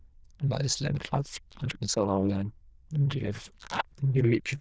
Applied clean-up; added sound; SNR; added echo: neural diffusion model UNIVERSE++.